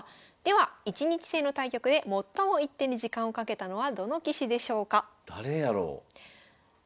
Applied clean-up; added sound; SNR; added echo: none; none; none; none.